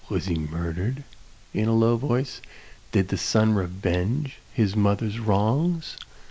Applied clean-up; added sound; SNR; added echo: none; none; none; none.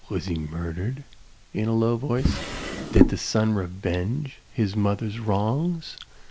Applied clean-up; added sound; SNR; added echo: none; Drawer open or close; -4 dB; none.